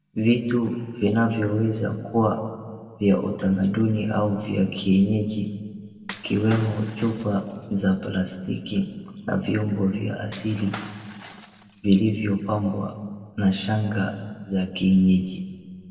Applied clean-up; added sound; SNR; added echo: neural separator model SepFormer DNS4.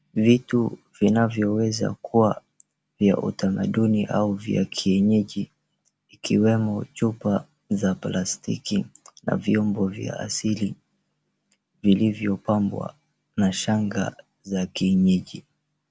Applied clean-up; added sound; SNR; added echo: none; none; none; none.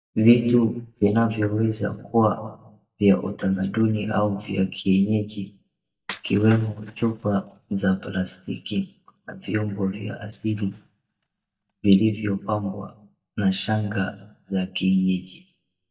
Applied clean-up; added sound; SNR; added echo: neural mask model DeepFilterNet 3.